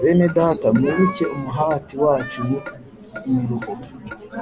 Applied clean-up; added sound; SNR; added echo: none; Meow + Clock; 15 dB; none.